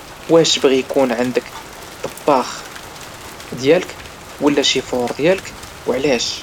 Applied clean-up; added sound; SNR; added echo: none; Rain; 16 dB; none.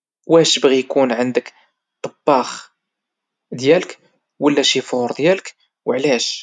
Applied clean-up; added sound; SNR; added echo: none; none; none; none.